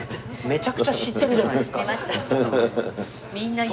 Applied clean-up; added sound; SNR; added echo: none; Engine; 16 dB; reverberation time 1.3 s.